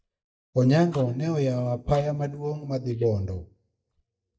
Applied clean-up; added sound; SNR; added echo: neural mask model DeepFilterNet 3.